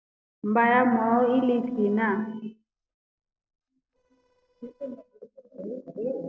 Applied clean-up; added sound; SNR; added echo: neural separator model SepFormer DNS4.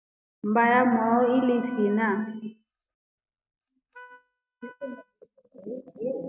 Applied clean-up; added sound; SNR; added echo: neural mask model RNNoise.